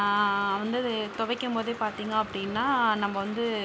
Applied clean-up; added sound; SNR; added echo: none; Applause; 20 dB; none.